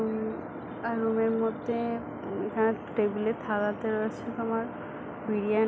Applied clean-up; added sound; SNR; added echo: none; none; none; none.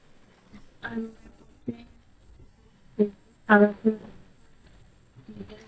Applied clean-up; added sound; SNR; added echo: neural mask model DeepFilterNet 3.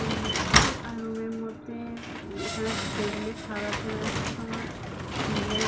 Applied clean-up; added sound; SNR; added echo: none; Slam; -5 dB; reverberation time 0.2 s.